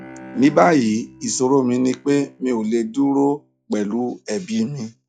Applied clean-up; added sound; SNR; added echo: classical method log-MMSE.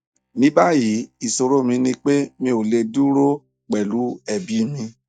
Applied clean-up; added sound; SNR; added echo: neural mask model DeepFilterNet 3.